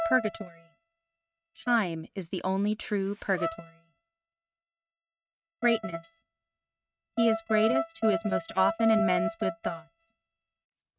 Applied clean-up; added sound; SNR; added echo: neural mask model RNNoise.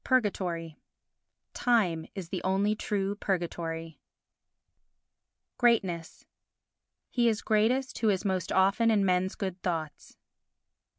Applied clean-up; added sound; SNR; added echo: none; none; none; none.